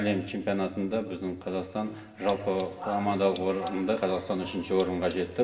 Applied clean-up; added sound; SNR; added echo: none; Cutlery, silverware; 13 dB; reverberation time 0.9 s.